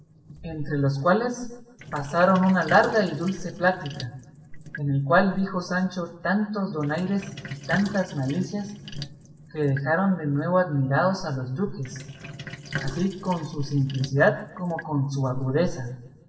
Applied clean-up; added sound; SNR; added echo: none; Sink (filling or washing); 15 dB; reverberation time 0.7 s.